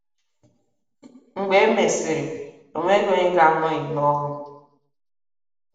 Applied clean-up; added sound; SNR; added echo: none; none; none; reverberation time 0.9 s.